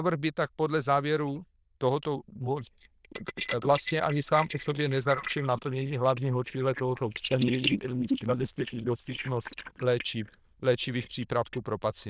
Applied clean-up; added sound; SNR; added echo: neural diffusion model UNIVERSE++.